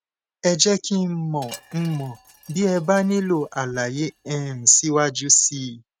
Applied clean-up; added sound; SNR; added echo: neural mask model RNNoise.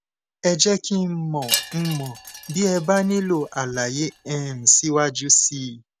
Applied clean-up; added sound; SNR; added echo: none; Wind chime; 11 dB; none.